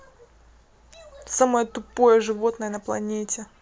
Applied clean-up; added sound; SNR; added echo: none; none; none; none.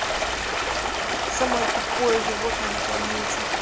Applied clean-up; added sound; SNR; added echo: none; Stream; -5 dB; none.